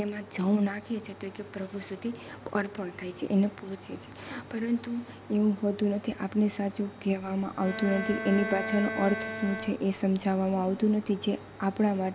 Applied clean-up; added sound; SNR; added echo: none; Bowed string instrument; 8 dB; none.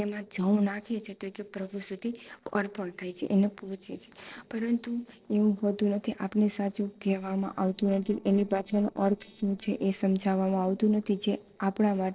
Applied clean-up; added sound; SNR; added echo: neural separator model SepFormer DNS4.